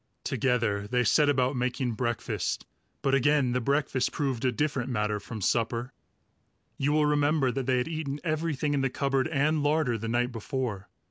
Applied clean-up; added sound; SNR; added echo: none; none; none; none.